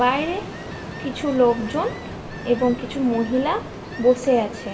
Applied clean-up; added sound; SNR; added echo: none; Ocean; 12 dB; reverberation time 1.0 s.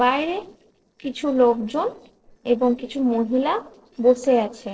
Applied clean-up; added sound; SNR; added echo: neural separator model SepFormer DNS4.